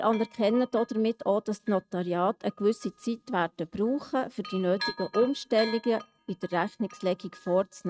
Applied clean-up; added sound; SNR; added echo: neural mask model RNNoise.